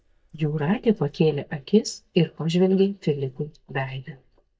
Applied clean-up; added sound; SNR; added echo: neural mask model DeepFilterNet 3.